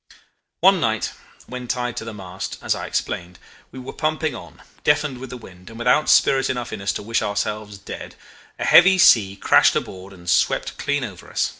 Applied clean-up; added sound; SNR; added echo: none; none; none; none.